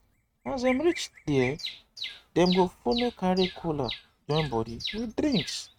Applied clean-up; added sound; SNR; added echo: neural mask model RNNoise.